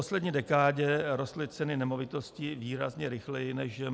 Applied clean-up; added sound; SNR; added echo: none; none; none; none.